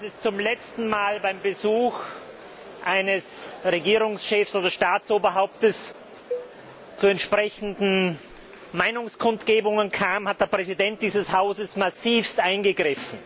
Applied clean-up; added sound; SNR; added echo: none; Cowbell; 14 dB; none.